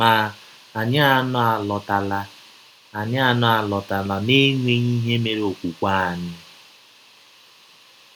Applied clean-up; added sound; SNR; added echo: none; none; none; none.